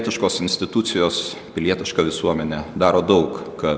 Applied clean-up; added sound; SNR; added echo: none; none; none; none.